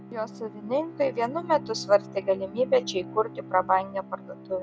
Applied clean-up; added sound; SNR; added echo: none; Bowed string instrument; 14 dB; none.